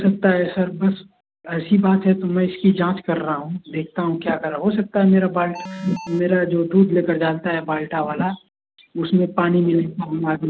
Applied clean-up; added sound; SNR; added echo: none; Alarm; 13 dB; none.